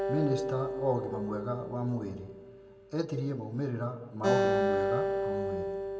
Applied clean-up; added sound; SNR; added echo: none; Acoustic guitar; -1 dB; reverberation time 1.2 s.